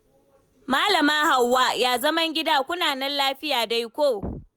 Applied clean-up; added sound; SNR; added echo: none; none; none; none.